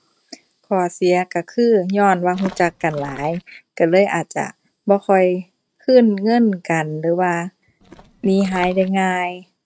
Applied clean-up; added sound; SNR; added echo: neural mask model RNNoise.